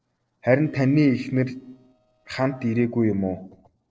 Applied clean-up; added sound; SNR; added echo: neural separator model SepFormer DNS4.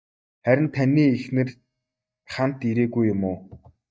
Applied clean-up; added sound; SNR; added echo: neural mask model DeepFilterNet 3.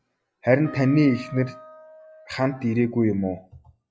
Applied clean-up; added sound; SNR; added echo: classical method log-MMSE.